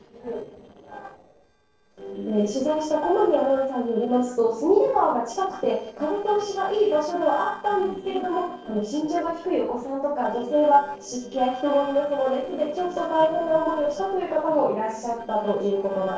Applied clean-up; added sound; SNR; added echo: neural separator model SepFormer DNS4.